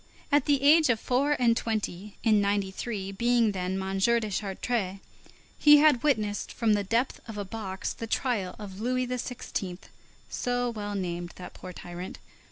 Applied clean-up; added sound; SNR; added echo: none; none; none; none.